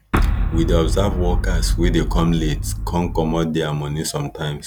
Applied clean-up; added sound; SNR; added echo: none; Boom; -2 dB; none.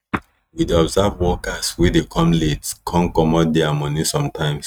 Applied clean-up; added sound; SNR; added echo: neural mask model RNNoise.